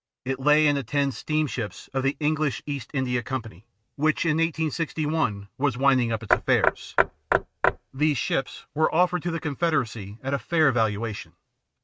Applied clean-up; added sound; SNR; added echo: neural mask model RNNoise.